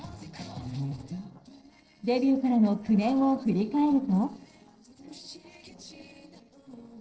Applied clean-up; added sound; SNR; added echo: neural separator model SepFormer DNS4.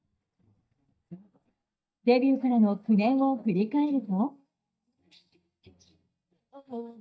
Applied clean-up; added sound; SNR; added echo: neural mask model DeepFilterNet 3.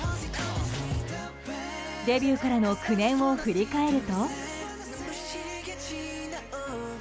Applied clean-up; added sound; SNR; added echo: none; none; none; none.